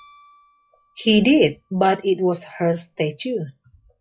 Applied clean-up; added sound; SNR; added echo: classical method log-MMSE.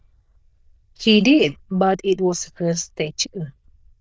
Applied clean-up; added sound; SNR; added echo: neural diffusion model UNIVERSE++.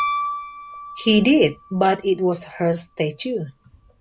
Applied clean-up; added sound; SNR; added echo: none; Piano; 11 dB; none.